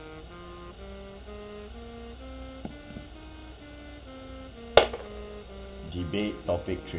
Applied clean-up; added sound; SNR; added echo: none; Wind instrument, woodwind instrument; 13 dB; reverberation time 2.8 s.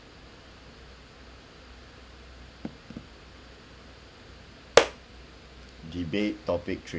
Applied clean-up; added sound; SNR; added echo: none; none; none; none.